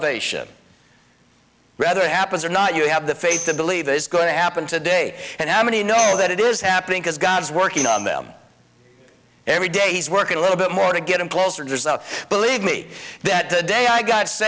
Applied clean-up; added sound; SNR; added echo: none; Tambourine; 12 dB; none.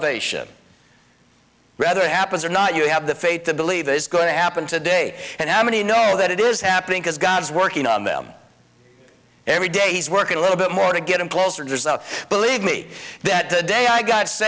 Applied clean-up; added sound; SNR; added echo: none; none; none; none.